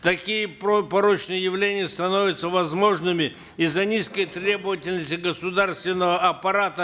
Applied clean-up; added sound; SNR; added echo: none; none; none; none.